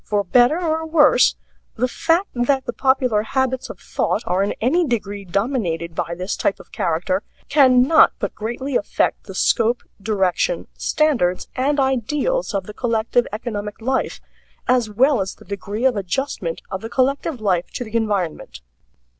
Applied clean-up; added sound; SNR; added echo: none; none; none; none.